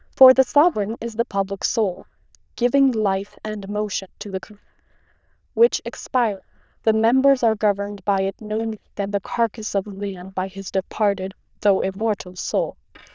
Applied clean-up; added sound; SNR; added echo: neural diffusion model UNIVERSE++.